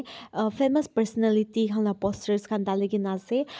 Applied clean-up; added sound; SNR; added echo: none; none; none; none.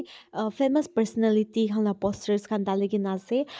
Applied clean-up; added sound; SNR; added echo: neural mask model DeepFilterNet 3.